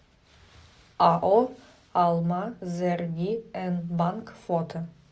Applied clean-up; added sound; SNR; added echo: none; none; none; none.